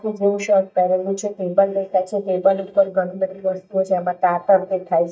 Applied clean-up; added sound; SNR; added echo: neural mask model DeepFilterNet 3.